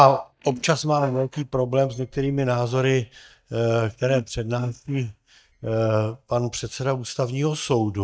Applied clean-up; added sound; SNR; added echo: neural mask model DeepFilterNet 3.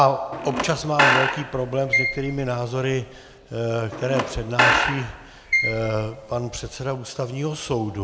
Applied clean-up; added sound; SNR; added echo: none; Squeak / Screech; 0 dB; none.